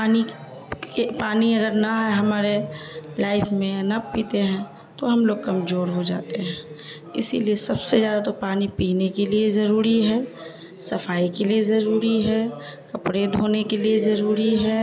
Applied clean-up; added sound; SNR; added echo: none; none; none; none.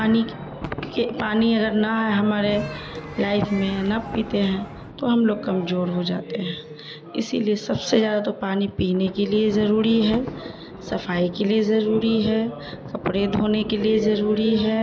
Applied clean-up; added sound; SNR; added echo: none; Human group actions + Thunder; 16 dB; none.